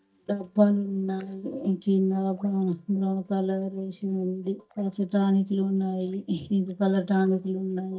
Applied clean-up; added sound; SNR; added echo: neural mask model DeepFilterNet 3.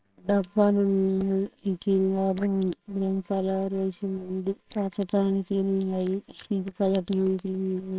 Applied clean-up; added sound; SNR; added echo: neural separator model SepFormer WHAMR!.